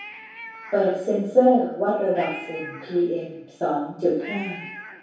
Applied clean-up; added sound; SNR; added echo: none; Cat; 17 dB; reverberation time 0.7 s.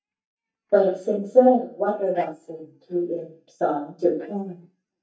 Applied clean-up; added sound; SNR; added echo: neural mask model DeepFilterNet 3.